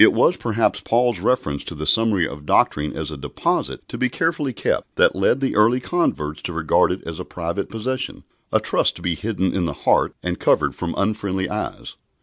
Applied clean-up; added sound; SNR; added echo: none; none; none; none.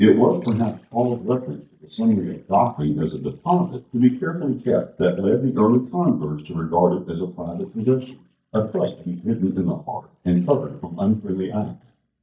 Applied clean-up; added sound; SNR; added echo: neural mask model DeepFilterNet 3.